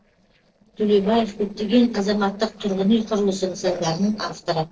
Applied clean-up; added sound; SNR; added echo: neural separator model SepFormer DNS4.